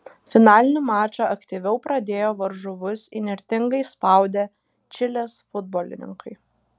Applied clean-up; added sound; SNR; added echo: none; none; none; none.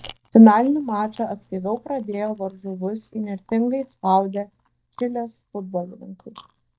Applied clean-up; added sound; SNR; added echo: neural mask model DeepFilterNet 3.